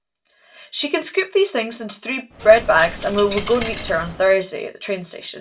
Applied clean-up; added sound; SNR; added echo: none; Coin (dropping); 11 dB; reverberation time 0.2 s.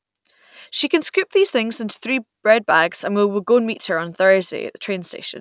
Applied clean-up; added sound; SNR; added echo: none; none; none; none.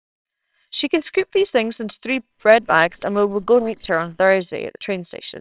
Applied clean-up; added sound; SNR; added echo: neural separator model SepFormer WHAMR!.